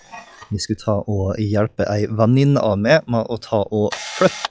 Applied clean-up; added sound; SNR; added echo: classical method log-MMSE.